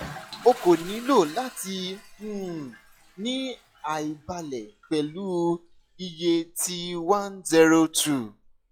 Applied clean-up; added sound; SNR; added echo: classical method log-MMSE.